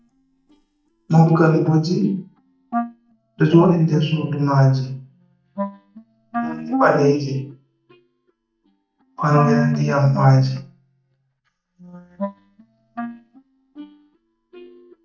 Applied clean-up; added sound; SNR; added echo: neural mask model DeepFilterNet 3.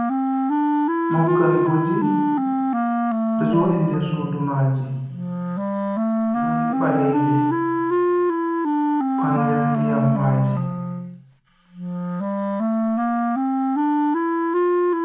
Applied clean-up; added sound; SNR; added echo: none; Wind instrument, woodwind instrument; -4 dB; reverberation time 0.8 s.